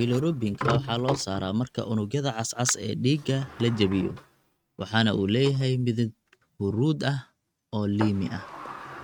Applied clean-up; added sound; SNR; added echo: neural mask model RNNoise.